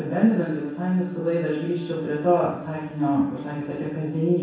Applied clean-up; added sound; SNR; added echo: none; Bowed string instrument; 16 dB; reverberation time 0.7 s.